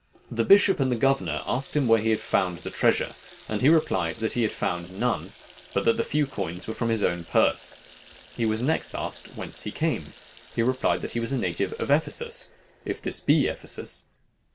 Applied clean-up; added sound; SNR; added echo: none; Water tap, faucet; 19 dB; none.